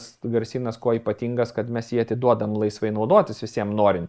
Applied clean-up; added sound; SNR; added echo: neural mask model Resemble Enhance denoiser.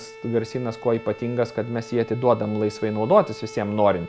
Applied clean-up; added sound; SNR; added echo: none; Bowed string instrument; 18 dB; none.